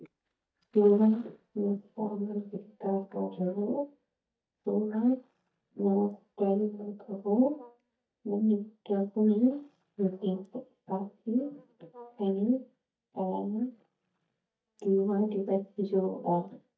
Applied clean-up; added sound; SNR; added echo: neural mask model DeepFilterNet 3.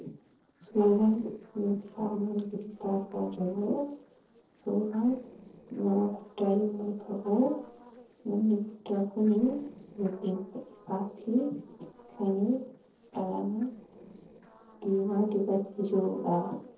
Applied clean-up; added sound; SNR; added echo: neural separator model SepFormer DNS4.